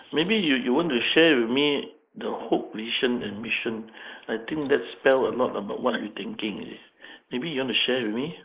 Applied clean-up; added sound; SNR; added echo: neural mask model Resemble Enhance denoiser.